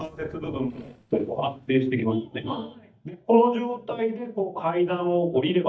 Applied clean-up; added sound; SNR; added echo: neural mask model DeepFilterNet 3.